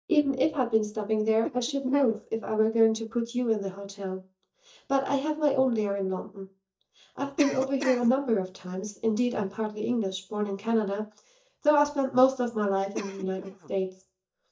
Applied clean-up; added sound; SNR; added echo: neural mask model DeepFilterNet 3.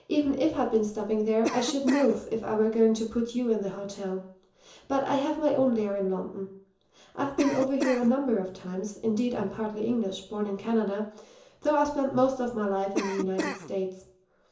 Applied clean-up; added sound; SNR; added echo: none; Cough; 7 dB; reverberation time 0.7 s.